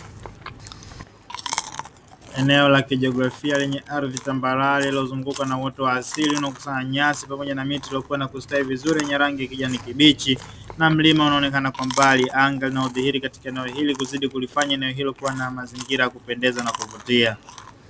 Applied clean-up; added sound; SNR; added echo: none; Chewing, mastication; 15 dB; none.